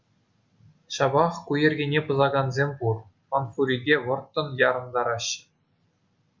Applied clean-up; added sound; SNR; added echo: none; none; none; none.